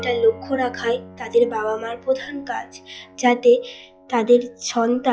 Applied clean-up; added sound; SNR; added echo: classical method log-MMSE.